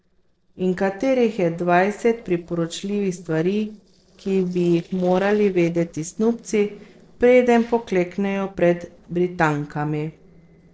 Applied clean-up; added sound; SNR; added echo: neural separator model SepFormer DNS4.